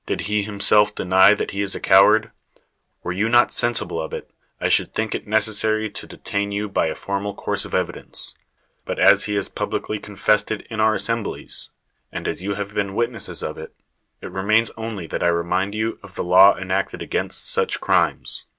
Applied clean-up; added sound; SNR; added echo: none; none; none; none.